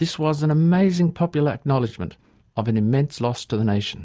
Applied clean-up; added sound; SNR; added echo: none; none; none; none.